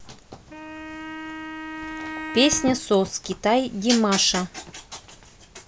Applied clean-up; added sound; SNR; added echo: none; Wind instrument, woodwind instrument; 11 dB; none.